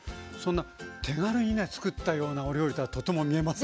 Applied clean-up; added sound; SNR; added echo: none; none; none; none.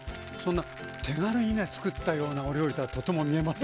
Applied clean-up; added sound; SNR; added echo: none; Rattle + Bowed string instrument; 15 dB; none.